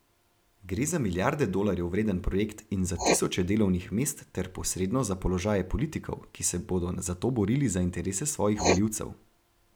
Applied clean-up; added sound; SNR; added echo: none; Writing; 9 dB; none.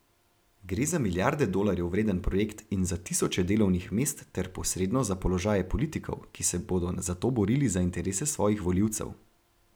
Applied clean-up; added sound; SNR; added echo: none; none; none; none.